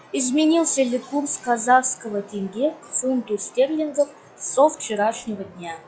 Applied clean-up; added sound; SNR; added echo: classical method log-MMSE.